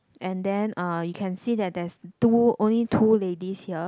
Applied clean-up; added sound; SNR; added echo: none; none; none; none.